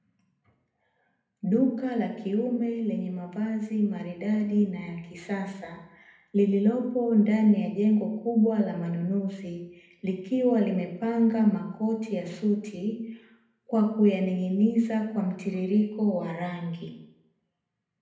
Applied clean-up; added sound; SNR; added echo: none; none; none; reverberation time 0.7 s.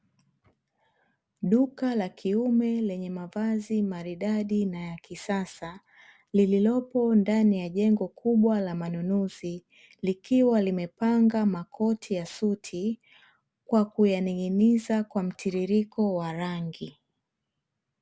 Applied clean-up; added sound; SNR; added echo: none; none; none; none.